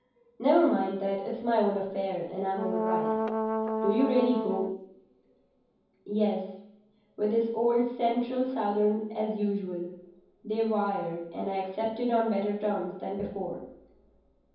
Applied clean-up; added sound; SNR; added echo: none; Brass instrument; 1 dB; reverberation time 0.9 s.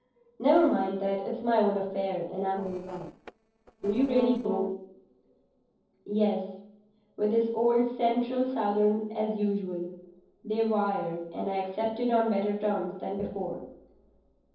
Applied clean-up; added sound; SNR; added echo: neural separator model SepFormer DNS4.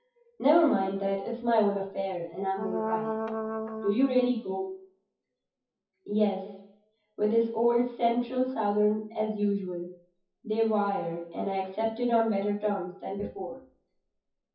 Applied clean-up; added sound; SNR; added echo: classical method WPE with log-MMSE.